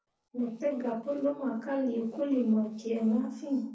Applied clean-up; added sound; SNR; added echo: neural separator model SepFormer DNS4.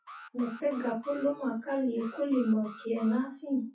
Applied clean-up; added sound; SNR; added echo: classical method WPE with log-MMSE.